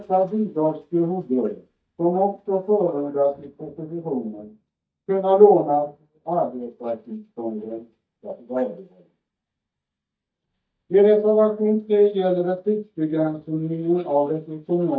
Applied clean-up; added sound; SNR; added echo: neural mask model DeepFilterNet 3.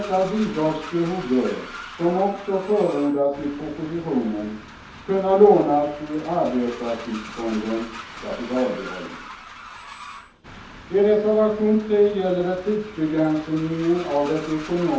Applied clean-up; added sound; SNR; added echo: none; Train; 16 dB; reverberation time 0.5 s.